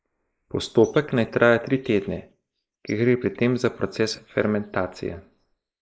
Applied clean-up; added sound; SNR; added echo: neural mask model Resemble Enhance denoiser.